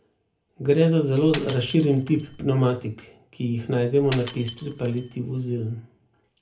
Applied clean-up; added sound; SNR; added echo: none; Shatter; 14 dB; reverberation time 0.3 s.